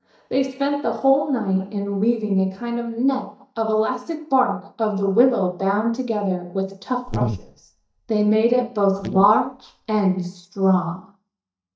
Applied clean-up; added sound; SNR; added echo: neural mask model DeepFilterNet 3.